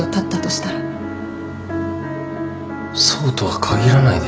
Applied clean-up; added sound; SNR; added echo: none; none; none; none.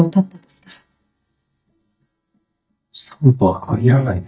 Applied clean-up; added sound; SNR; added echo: neural mask model DeepFilterNet 3.